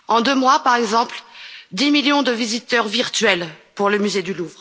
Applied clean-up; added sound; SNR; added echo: none; none; none; none.